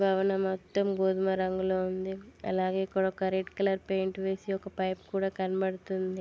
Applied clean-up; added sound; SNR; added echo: none; none; none; none.